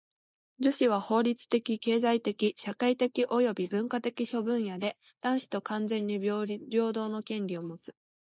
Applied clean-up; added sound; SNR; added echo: neural mask model Resemble Enhance denoiser.